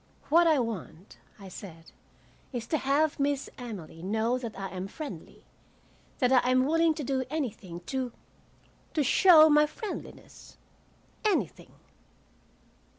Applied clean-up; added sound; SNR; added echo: none; none; none; none.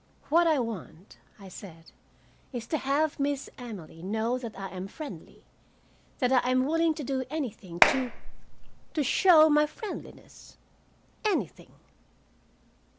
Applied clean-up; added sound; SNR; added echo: none; Clapping; -2 dB; none.